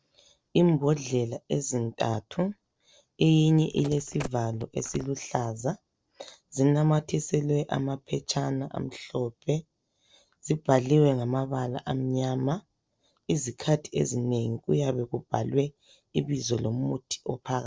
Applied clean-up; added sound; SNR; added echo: neural separator model SepFormer DNS4.